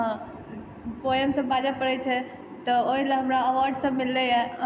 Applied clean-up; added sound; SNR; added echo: none; none; none; none.